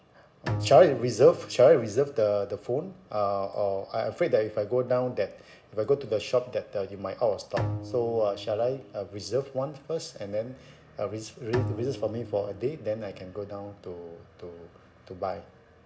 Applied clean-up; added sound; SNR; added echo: none; Bowed string instrument; 12 dB; reverberation time 0.6 s.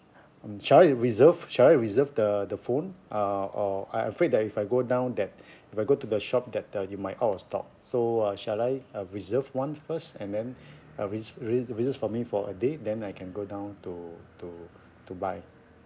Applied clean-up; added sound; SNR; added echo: none; none; none; none.